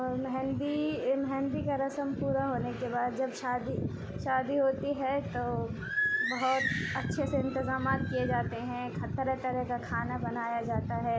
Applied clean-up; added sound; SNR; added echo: none; none; none; none.